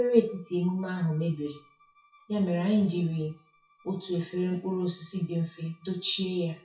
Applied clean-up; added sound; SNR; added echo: classical method WPE with log-MMSE.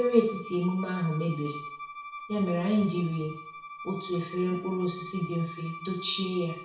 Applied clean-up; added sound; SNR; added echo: none; Bowed string instrument; 12 dB; reverberation time 0.6 s.